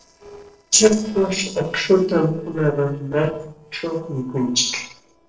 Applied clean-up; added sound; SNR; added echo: neural separator model SepFormer DNS4.